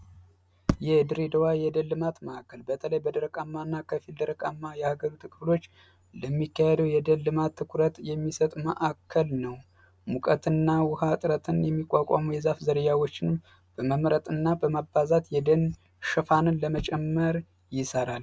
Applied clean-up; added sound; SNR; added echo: none; none; none; none.